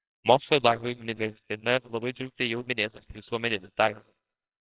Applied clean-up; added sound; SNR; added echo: neural separator model SepFormer WHAMR!.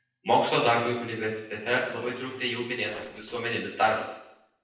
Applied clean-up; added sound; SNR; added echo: neural separator model SepFormer DNS4.